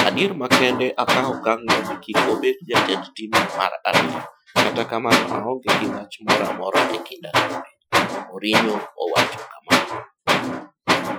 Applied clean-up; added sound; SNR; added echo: classical method Wiener filter.